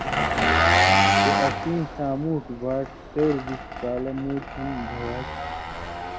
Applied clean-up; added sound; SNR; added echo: none; Engine; -5 dB; none.